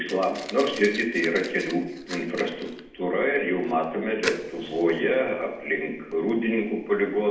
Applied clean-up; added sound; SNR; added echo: none; Fire; 16 dB; reverberation time 0.8 s.